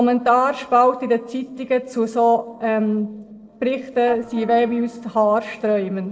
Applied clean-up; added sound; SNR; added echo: neural separator model SepFormer DNS4.